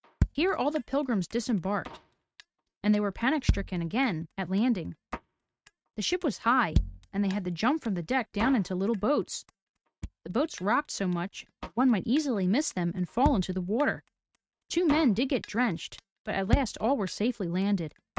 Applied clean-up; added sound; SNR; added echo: neural mask model RNNoise.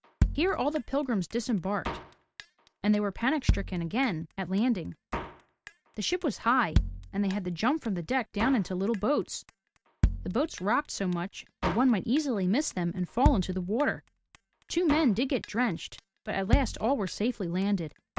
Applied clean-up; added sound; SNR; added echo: none; Drum kit; 6 dB; none.